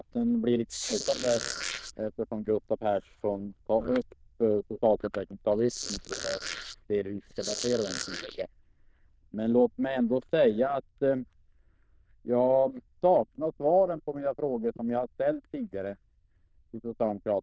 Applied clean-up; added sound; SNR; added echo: neural diffusion model UNIVERSE++.